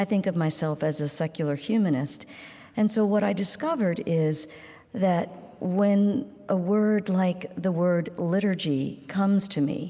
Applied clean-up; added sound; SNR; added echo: none; none; none; none.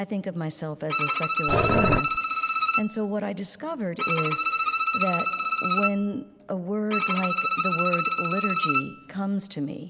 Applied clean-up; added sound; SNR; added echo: none; Bowed string instrument + Growling; -4 dB; none.